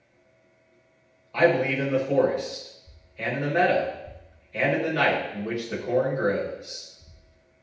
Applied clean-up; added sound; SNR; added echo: none; none; none; reverberation time 0.9 s.